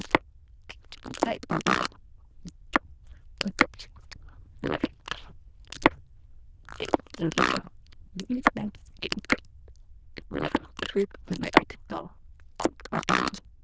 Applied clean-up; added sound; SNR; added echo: neural diffusion model UNIVERSE++.